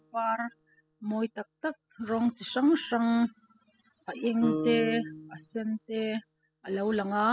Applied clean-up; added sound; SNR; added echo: classical method spectral subtraction.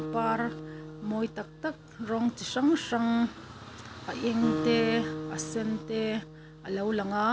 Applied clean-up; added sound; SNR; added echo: none; Acoustic guitar; 9 dB; none.